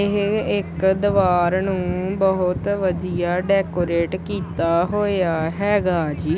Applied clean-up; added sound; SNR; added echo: none; none; none; none.